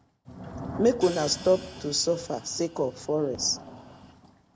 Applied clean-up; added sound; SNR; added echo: none; Hi-hat + Thunder / Rain; 14 dB; none.